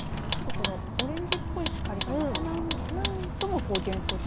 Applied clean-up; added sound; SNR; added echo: none; Vehicle; -4 dB; none.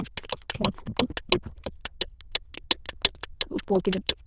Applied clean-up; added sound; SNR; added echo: neural diffusion model UNIVERSE++.